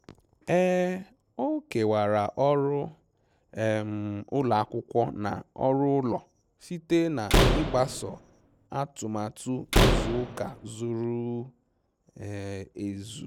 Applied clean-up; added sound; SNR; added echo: none; Slam; -3 dB; none.